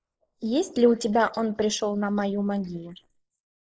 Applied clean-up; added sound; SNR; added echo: neural mask model Resemble Enhance denoiser.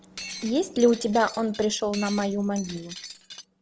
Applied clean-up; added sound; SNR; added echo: none; Shatter; 15 dB; none.